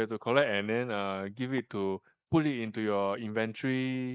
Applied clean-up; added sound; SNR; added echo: neural mask model Resemble Enhance denoiser.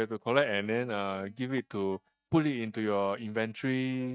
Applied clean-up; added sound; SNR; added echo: neural mask model DeepFilterNet 3.